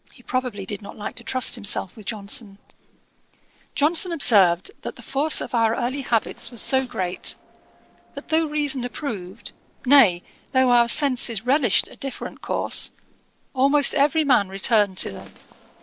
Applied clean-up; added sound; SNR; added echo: neural separator model SepFormer DNS4.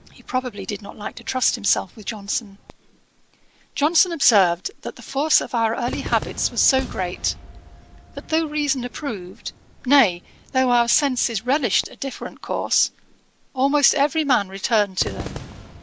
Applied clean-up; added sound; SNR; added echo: none; Cheering / Fireworks; 17 dB; none.